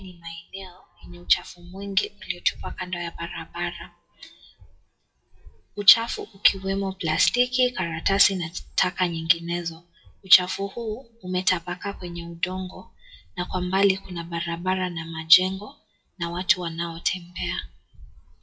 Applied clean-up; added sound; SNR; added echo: classical method WPE with log-MMSE.